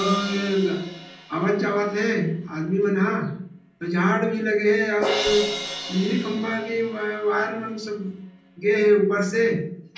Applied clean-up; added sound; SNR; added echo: none; Crash cymbal; 12 dB; reverberation time 0.6 s.